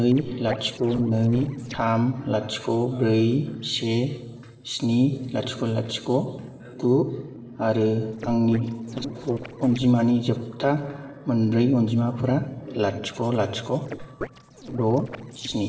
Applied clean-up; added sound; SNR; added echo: neural separator model SepFormer DNS4.